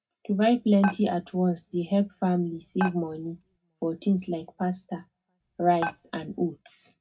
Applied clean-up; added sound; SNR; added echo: none; Dishes, pots, and pans; 11 dB; reverberation time 0.2 s.